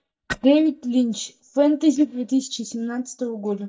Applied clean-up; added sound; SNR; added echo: neural mask model DeepFilterNet 3.